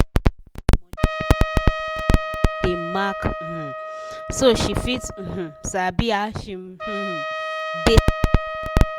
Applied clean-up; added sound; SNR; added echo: none; Trumpet; 9 dB; none.